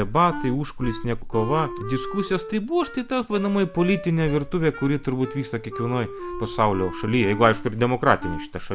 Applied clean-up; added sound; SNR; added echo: none; Wind instrument, woodwind instrument; 13 dB; none.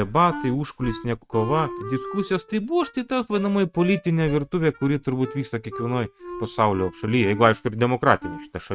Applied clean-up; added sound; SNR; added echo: neural mask model RNNoise.